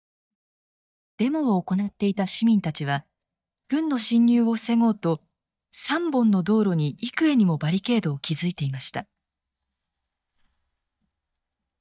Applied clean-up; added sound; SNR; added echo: neural mask model DeepFilterNet 3.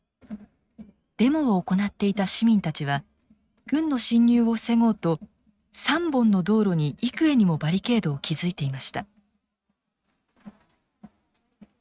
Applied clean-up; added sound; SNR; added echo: neural mask model RNNoise.